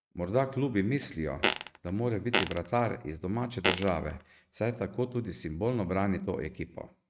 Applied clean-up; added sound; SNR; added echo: neural mask model RNNoise.